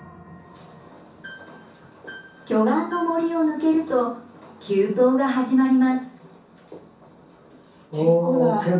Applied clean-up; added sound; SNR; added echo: none; none; none; reverberation time 0.6 s.